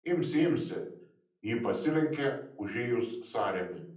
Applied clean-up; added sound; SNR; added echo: none; none; none; reverberation time 0.6 s.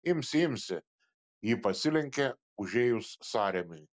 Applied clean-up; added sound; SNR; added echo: none; none; none; none.